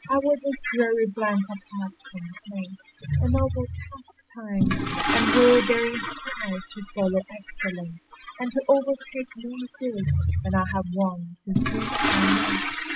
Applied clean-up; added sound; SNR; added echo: classical method spectral subtraction.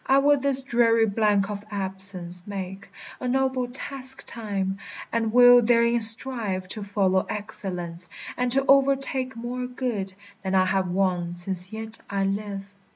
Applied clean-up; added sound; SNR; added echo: none; none; none; none.